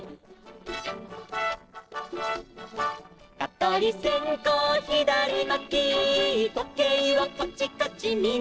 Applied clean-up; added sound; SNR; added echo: neural separator model SepFormer DNS4.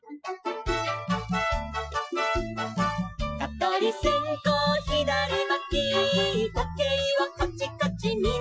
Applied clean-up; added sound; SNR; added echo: classical method Wiener filter.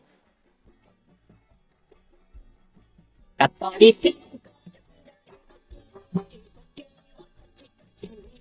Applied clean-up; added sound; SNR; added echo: neural mask model DeepFilterNet 3.